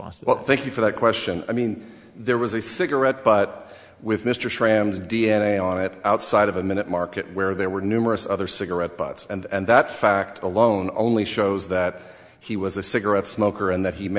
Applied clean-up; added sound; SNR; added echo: none; none; none; none.